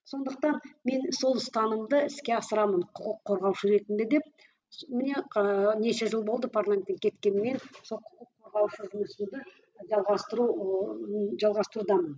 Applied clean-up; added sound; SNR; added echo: none; none; none; none.